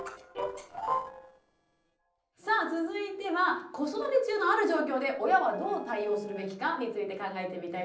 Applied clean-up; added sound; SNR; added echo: neural separator model SepFormer DNS4.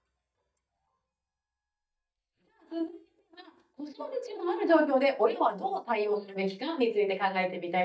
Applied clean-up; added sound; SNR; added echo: neural mask model DeepFilterNet 3.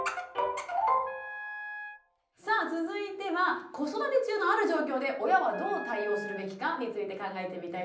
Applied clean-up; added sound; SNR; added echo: none; Wind instrument, woodwind instrument; 13 dB; reverberation time 0.6 s.